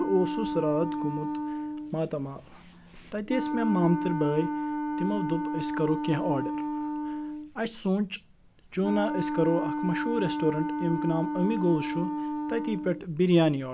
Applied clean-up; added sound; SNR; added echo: none; Wind instrument, woodwind instrument; 3 dB; none.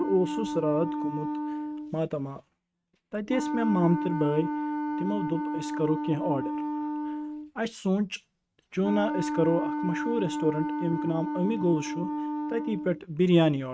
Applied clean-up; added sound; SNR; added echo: neural mask model RNNoise.